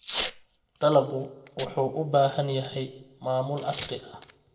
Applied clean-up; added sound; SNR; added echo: none; Packing tape, duct tape / Tearing; 10 dB; reverberation time 0.6 s.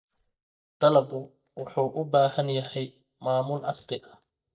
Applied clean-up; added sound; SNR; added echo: neural mask model DeepFilterNet 3.